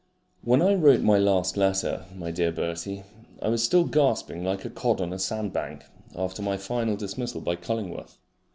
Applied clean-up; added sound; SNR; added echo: none; none; none; none.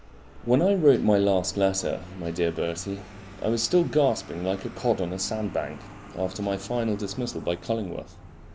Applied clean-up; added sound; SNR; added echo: none; Vehicle; 17 dB; none.